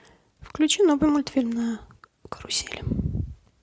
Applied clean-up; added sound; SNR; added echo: none; none; none; none.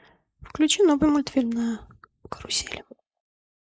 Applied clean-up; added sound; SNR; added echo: neural mask model Resemble Enhance denoiser.